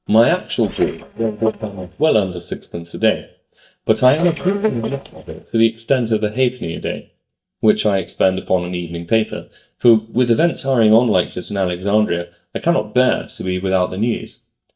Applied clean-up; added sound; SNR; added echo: neural mask model DeepFilterNet 3.